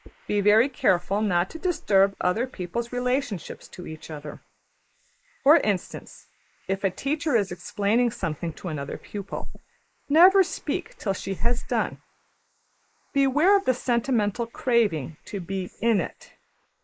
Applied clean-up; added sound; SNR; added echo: neural mask model Resemble Enhance denoiser.